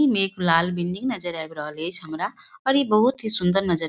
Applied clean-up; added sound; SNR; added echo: none; none; none; none.